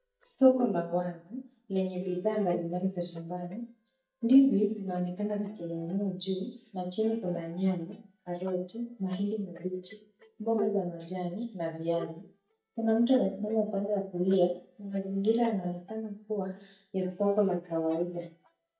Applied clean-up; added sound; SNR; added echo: neural mask model DeepFilterNet 3.